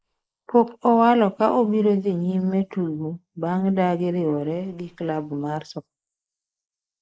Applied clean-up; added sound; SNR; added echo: neural mask model Resemble Enhance denoiser.